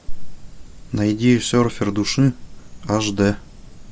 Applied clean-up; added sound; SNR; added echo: none; none; none; none.